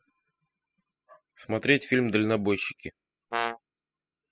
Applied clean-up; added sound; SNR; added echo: classical method spectral subtraction.